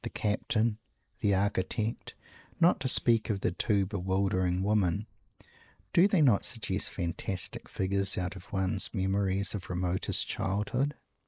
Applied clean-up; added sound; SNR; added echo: neural mask model Resemble Enhance denoiser.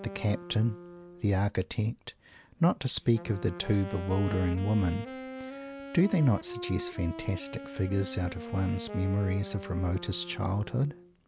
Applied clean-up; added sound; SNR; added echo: none; Wind instrument, woodwind instrument; 12 dB; none.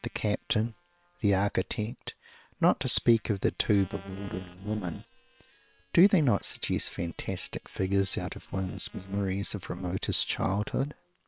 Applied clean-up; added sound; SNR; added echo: neural separator model SepFormer WHAM!.